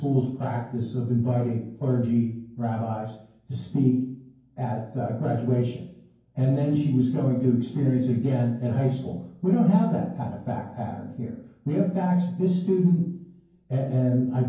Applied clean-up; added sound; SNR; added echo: none; none; none; reverberation time 0.9 s.